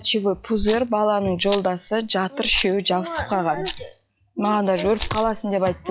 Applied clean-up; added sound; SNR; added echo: classical method log-MMSE.